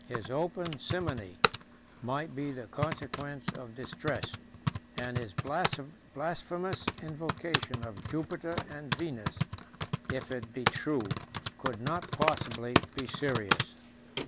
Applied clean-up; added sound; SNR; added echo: none; Typing; -3 dB; none.